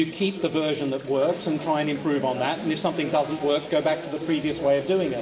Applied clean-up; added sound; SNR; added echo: none; Bathtub (filling or washing); 19 dB; reverberation time 0.8 s.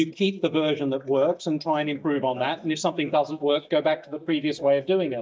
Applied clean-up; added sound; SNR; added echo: neural mask model DeepFilterNet 3.